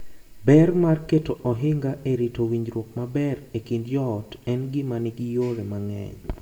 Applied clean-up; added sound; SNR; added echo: none; none; none; reverberation time 1.0 s.